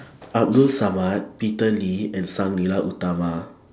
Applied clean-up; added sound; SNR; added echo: none; none; none; none.